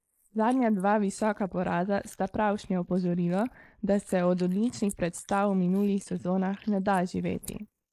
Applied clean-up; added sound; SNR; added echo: neural mask model Resemble Enhance denoiser.